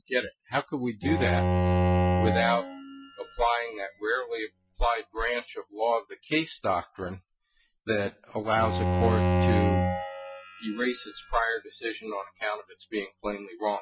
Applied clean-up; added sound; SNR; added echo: classical method Wiener filter.